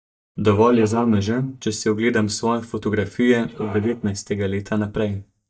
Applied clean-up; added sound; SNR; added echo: neural mask model DeepFilterNet 3.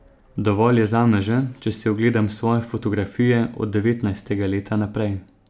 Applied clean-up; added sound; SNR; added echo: none; none; none; none.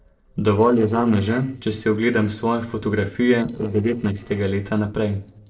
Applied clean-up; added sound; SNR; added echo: neural separator model SepFormer DNS4.